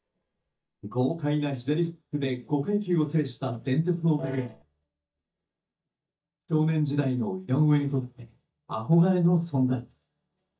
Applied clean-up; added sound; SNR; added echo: neural mask model DeepFilterNet 3.